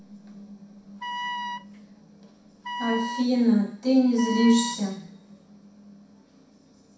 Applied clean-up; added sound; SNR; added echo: none; Wind instrument, woodwind instrument; 8 dB; reverberation time 0.6 s.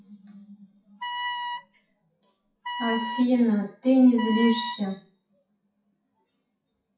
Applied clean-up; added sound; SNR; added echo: classical method WPE with log-MMSE.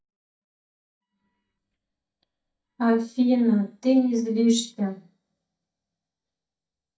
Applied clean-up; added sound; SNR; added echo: neural mask model DeepFilterNet 3.